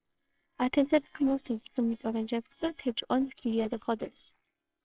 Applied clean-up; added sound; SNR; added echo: neural separator model SepFormer WHAMR!.